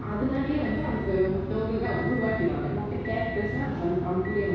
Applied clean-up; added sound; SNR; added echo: none; Motor vehicle (road) / Engine; 13 dB; reverberation time 1.1 s.